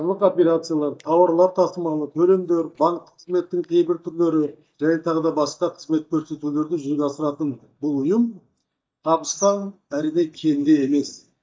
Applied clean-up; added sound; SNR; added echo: neural mask model DeepFilterNet 3.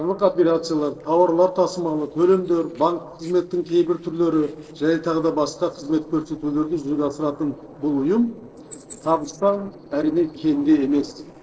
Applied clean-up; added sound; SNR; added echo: neural separator model SepFormer DNS4.